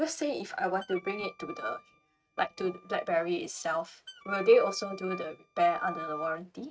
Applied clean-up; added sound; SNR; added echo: neural mask model RNNoise.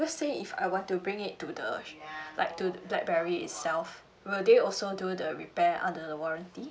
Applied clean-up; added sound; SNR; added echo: none; none; none; none.